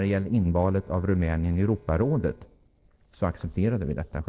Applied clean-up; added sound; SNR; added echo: neural separator model SepFormer DNS4.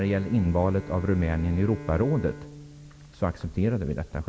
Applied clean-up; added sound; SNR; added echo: none; Bowed string instrument; 16 dB; none.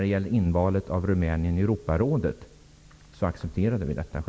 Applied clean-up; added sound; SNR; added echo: none; none; none; none.